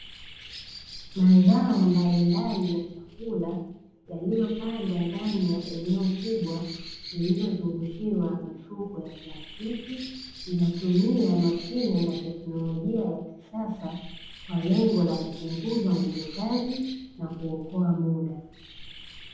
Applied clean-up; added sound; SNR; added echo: none; Bird; 17 dB; reverberation time 0.8 s.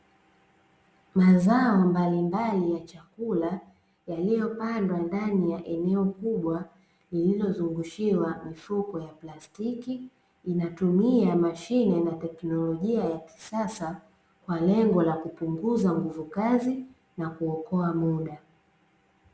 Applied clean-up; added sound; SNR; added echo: none; none; none; none.